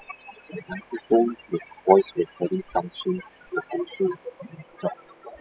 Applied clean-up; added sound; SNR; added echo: classical method spectral subtraction.